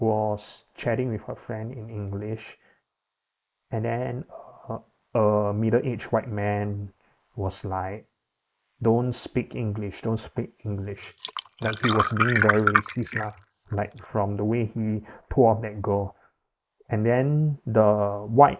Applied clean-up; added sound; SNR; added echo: neural mask model Resemble Enhance denoiser.